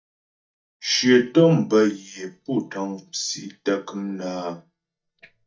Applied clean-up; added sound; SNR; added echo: neural mask model DeepFilterNet 3.